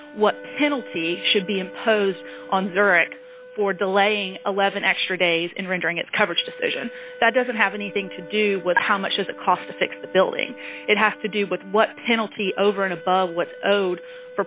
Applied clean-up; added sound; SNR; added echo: none; Wind instrument, woodwind instrument + Wind instrument, woodwind instrument; 17 dB; none.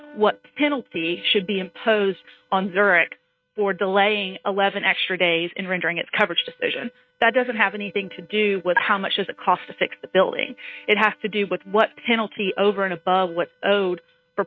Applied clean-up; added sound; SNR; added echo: neural mask model RNNoise.